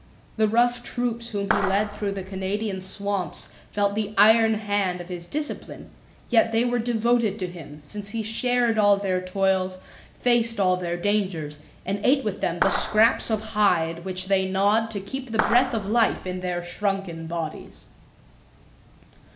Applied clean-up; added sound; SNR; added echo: none; Clapping; 5 dB; reverberation time 0.6 s.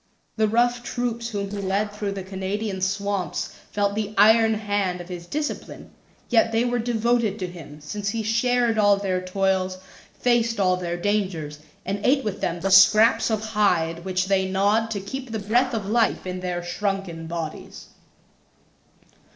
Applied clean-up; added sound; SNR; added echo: neural separator model SepFormer DNS4.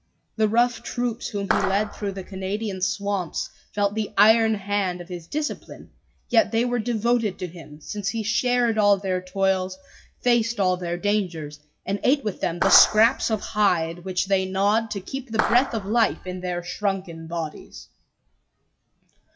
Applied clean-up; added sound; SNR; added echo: classical method WPE with log-MMSE.